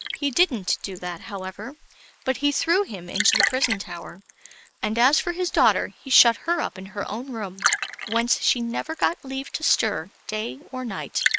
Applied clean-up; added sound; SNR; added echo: neural mask model Resemble Enhance denoiser.